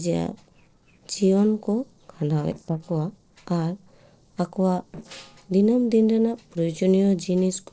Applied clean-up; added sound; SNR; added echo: neural separator model SepFormer DNS4.